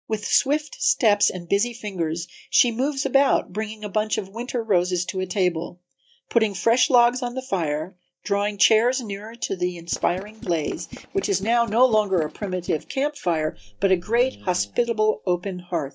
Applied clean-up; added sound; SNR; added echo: neural mask model DeepFilterNet 3.